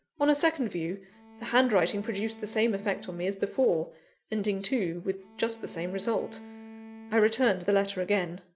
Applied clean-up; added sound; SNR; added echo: none; Bowed string instrument; 19 dB; none.